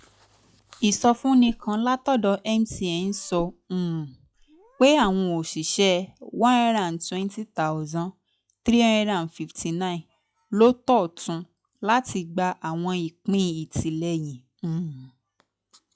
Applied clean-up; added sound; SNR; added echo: classical method log-MMSE.